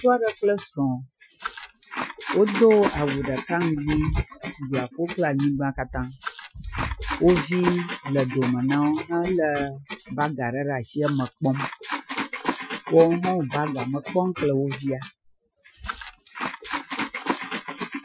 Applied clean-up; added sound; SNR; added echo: classical method Wiener filter.